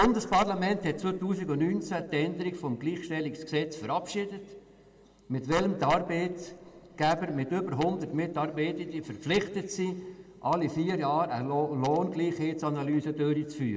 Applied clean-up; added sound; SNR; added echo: none; none; none; reverberation time 0.5 s.